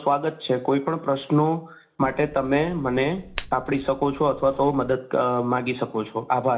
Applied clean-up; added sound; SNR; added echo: none; Hands; 18 dB; reverberation time 0.4 s.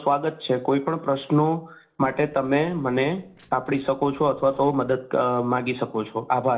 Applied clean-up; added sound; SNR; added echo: neural separator model SepFormer DNS4.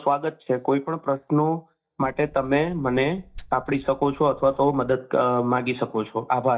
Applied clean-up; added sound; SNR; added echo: neural mask model DeepFilterNet 3.